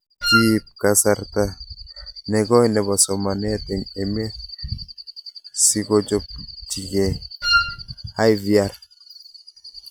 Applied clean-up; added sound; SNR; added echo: none; Wind instrument, woodwind instrument; -1 dB; none.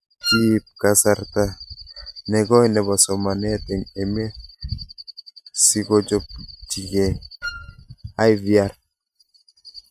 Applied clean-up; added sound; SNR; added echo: neural mask model RNNoise.